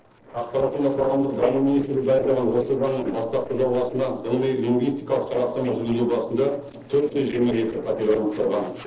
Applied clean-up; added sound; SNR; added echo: neural separator model SepFormer DNS4.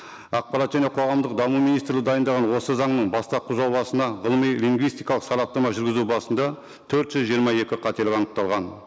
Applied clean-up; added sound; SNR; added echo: none; none; none; none.